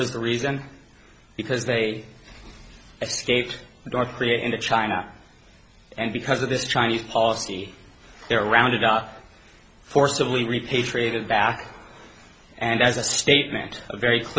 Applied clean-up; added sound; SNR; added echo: none; none; none; none.